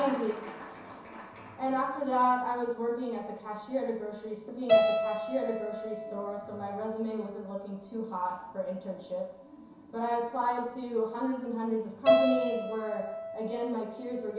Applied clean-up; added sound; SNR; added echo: none; Keyboard (musical); 2 dB; reverberation time 0.7 s.